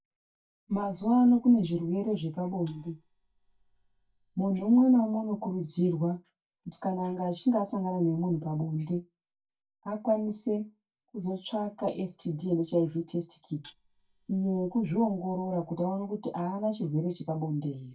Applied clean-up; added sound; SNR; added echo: neural mask model DeepFilterNet 3.